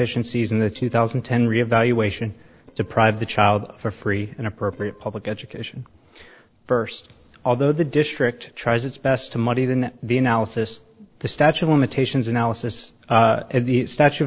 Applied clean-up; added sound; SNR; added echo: neural separator model SepFormer DNS4.